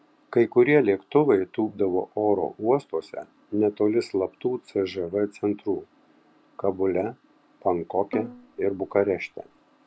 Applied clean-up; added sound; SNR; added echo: none; Bowed string instrument; 15 dB; none.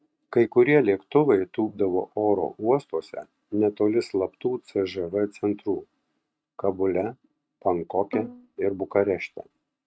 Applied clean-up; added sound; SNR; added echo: neural mask model RNNoise.